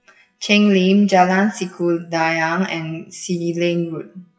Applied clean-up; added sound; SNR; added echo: classical method WPE with log-MMSE.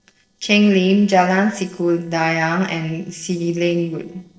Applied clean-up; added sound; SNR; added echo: neural separator model SepFormer DNS4.